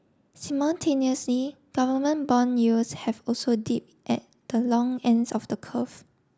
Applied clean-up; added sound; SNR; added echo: none; none; none; none.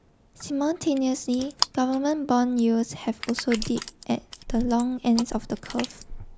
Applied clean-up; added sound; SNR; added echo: neural mask model Resemble Enhance denoiser.